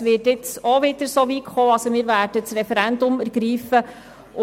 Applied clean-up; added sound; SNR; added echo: none; none; none; none.